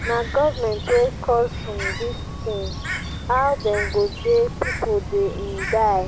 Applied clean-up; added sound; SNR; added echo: none; Bird; 7 dB; none.